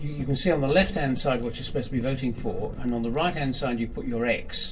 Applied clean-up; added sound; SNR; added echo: none; Wind / Fire; 15 dB; reverberation time 0.1 s.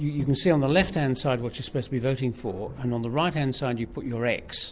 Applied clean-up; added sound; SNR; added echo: none; none; none; none.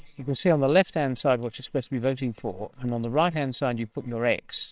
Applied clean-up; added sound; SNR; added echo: neural separator model SepFormer WHAMR!.